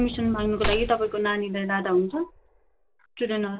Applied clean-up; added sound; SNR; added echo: none; Fireworks + Gunshot, gunfire; 9 dB; none.